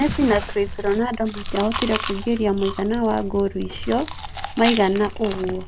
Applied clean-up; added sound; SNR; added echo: none; Chewing, mastication; 8 dB; none.